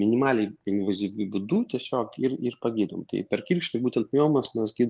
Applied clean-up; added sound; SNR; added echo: none; none; none; none.